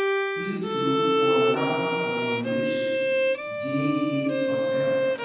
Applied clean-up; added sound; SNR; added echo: none; Bowed string instrument; -4 dB; reverberation time 2.1 s.